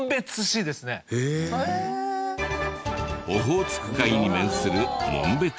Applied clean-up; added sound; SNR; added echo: none; none; none; none.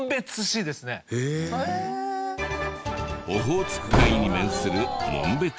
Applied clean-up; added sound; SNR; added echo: none; Slam / Wood; 1 dB; none.